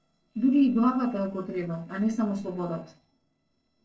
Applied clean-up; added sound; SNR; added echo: neural separator model SepFormer DNS4.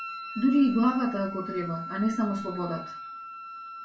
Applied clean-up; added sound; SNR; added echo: none; Wind instrument, woodwind instrument; 11 dB; reverberation time 0.3 s.